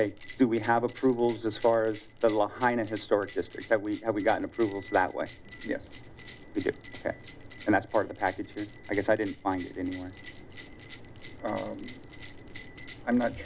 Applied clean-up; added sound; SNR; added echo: none; Bell; 5 dB; none.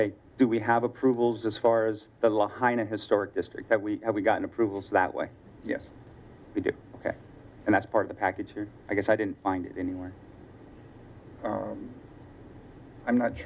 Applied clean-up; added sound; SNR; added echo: none; none; none; none.